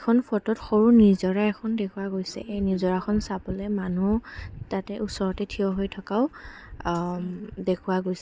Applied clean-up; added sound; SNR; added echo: none; none; none; none.